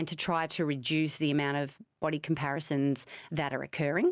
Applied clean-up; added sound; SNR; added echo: none; none; none; none.